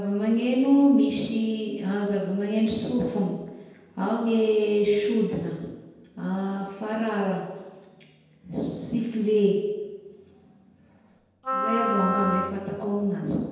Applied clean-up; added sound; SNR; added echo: none; Wind instrument, woodwind instrument; 3 dB; reverberation time 1.1 s.